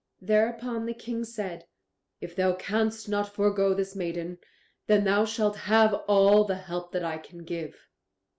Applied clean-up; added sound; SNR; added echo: none; none; none; none.